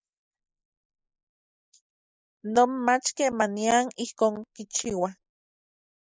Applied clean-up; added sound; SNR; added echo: neural mask model Resemble Enhance denoiser.